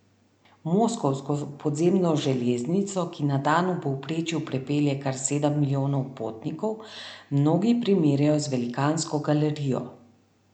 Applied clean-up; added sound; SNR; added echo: none; none; none; none.